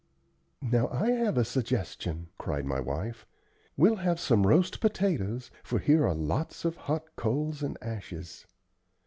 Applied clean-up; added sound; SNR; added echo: none; none; none; none.